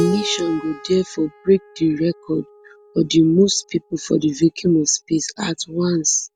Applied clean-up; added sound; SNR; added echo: none; Keyboard (musical); 15 dB; none.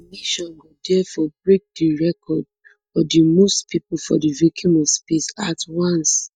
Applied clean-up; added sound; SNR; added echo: neural mask model DeepFilterNet 3.